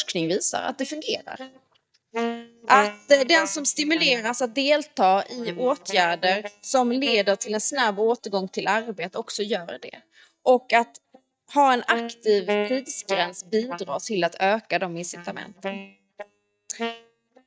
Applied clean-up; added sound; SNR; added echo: neural mask model DeepFilterNet 3.